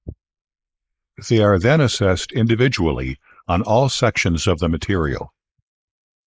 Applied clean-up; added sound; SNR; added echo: neural mask model Resemble Enhance denoiser.